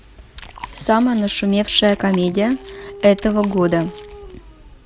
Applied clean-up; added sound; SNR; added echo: none; Dog + Chewing, mastication; 18 dB; none.